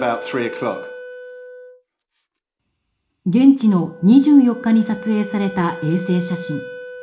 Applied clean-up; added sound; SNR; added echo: none; Wind instrument, woodwind instrument; 16 dB; reverberation time 0.4 s.